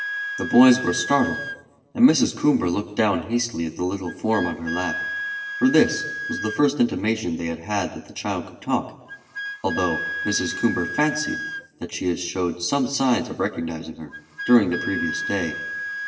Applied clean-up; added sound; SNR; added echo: none; Wind instrument, woodwind instrument; 9 dB; reverberation time 0.9 s.